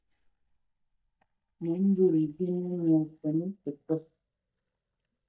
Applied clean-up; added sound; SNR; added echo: neural mask model DeepFilterNet 3.